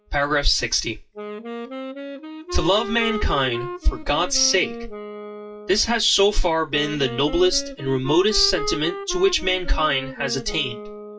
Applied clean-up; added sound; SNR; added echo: classical method WPE with log-MMSE.